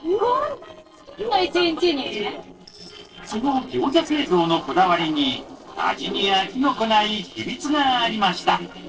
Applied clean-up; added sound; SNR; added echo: neural separator model SepFormer DNS4.